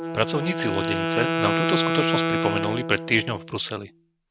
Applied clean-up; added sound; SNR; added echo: none; Wind instrument, woodwind instrument; 0 dB; none.